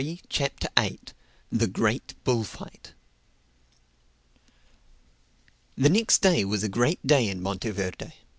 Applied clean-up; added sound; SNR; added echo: none; none; none; none.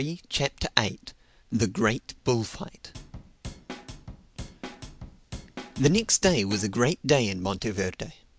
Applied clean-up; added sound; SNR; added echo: none; Drum / Drum kit; 13 dB; none.